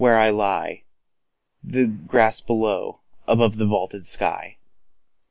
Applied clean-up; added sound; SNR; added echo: neural mask model Resemble Enhance denoiser.